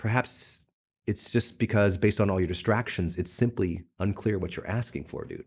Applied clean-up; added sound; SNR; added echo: none; none; none; none.